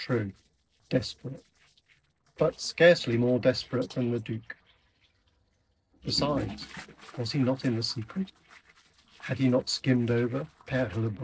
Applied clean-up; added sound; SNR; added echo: neural separator model SepFormer DNS4.